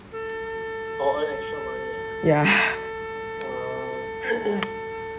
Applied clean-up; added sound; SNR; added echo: none; Wind instrument, woodwind instrument; 5 dB; none.